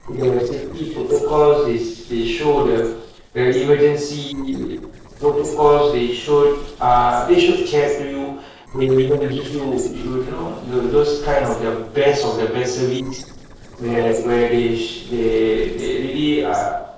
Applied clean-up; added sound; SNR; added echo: neural separator model SepFormer DNS4.